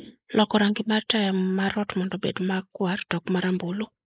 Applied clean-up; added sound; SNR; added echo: neural mask model Resemble Enhance denoiser.